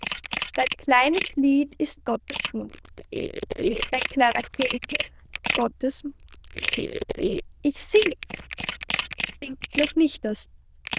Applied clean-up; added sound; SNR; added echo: neural diffusion model UNIVERSE++.